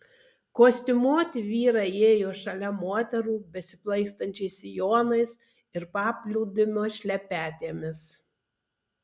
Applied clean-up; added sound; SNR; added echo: none; none; none; none.